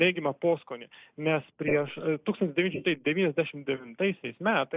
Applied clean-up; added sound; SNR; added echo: neural mask model Resemble Enhance denoiser.